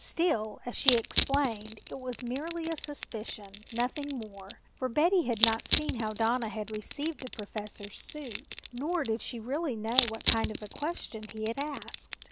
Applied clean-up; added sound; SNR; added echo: none; Crushing; 2 dB; none.